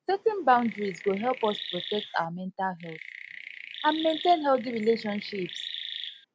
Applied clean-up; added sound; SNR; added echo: none; Chirp, tweet; 11 dB; none.